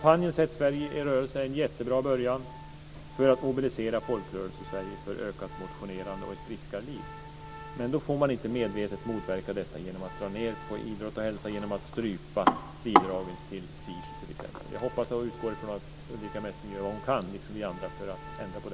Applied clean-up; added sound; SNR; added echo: none; Organ; 18 dB; none.